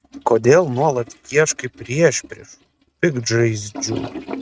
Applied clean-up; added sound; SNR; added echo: neural mask model RNNoise.